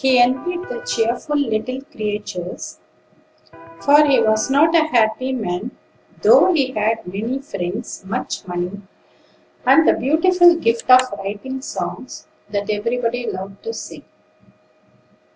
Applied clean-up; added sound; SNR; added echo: none; Electric guitar; 17 dB; none.